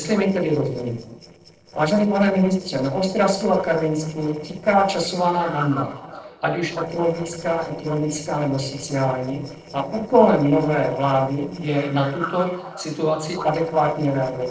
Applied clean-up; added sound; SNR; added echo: neural separator model SepFormer DNS4.